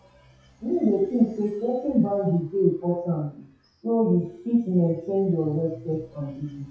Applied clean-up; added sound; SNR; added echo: classical method WPE with log-MMSE.